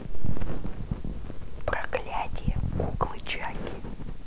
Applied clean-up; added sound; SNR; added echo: none; none; none; none.